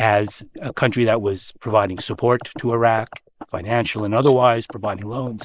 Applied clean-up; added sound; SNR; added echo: neural mask model Resemble Enhance denoiser.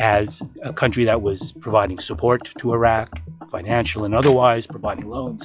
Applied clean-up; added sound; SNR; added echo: classical method log-MMSE.